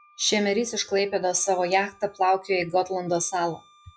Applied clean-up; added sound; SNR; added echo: classical method log-MMSE.